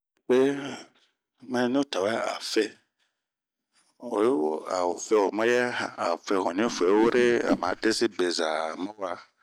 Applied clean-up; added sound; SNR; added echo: none; Whoosh, swoosh, swish; 8 dB; none.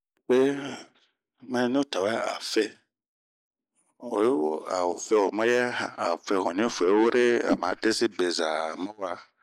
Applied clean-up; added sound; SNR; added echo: neural mask model Resemble Enhance denoiser.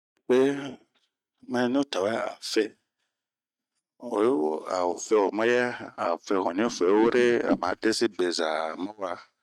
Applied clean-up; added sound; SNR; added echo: neural mask model RNNoise.